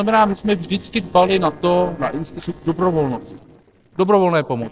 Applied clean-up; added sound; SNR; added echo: neural separator model SepFormer DNS4.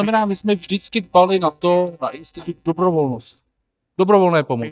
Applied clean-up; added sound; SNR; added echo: neural mask model DeepFilterNet 3.